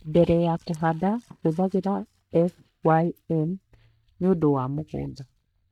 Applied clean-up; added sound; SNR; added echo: neural mask model DeepFilterNet 3.